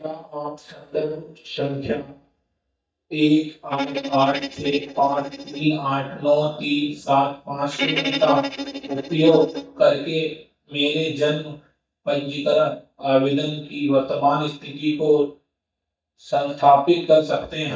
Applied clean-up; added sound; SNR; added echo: neural mask model DeepFilterNet 3.